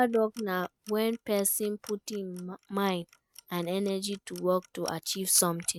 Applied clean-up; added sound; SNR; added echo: neural mask model RNNoise.